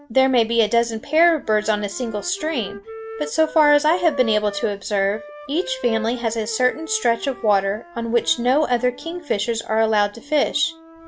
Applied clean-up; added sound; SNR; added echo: none; Wind instrument, woodwind instrument; 17 dB; none.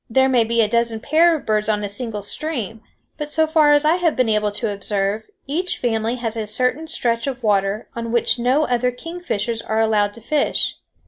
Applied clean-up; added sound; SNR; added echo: none; none; none; none.